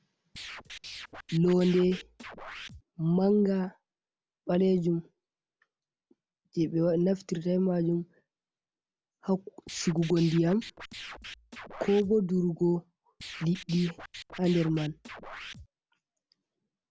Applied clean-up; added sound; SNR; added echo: none; Scratching (performance technique); 14 dB; none.